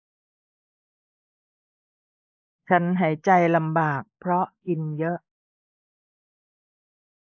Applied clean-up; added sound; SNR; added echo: neural mask model Resemble Enhance denoiser.